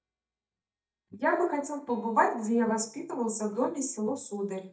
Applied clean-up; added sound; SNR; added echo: neural mask model DeepFilterNet 3.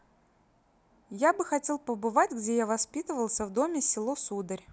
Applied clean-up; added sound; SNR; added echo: none; none; none; none.